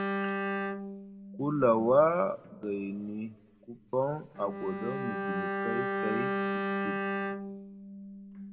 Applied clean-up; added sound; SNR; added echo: none; Bowed string instrument; 3 dB; reverberation time 0.9 s.